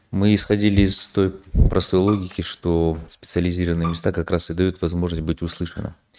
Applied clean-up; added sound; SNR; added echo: neural mask model RNNoise.